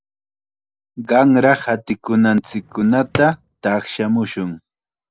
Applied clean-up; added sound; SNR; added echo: neural separator model SepFormer DNS4.